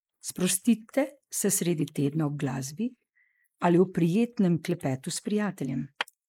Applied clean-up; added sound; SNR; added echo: neural mask model Resemble Enhance denoiser.